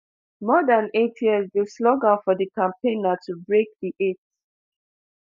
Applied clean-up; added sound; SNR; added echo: none; none; none; none.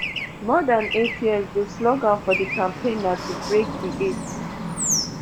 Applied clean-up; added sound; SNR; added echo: none; Traffic noise, roadway noise / Bird; 6 dB; none.